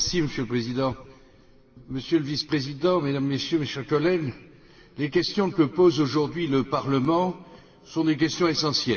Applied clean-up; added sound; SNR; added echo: none; none; none; reverberation time 2.4 s.